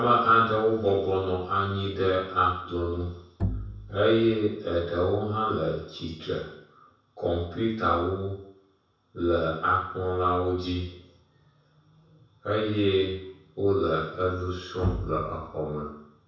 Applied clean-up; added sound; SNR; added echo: none; Bowed string instrument; 7 dB; reverberation time 0.7 s.